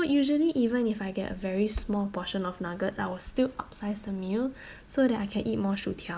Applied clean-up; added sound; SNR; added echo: none; none; none; none.